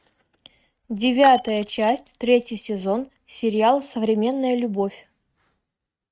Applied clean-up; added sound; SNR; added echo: neural mask model RNNoise.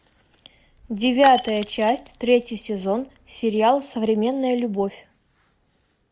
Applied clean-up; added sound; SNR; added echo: none; Shatter / Crushing; 17 dB; none.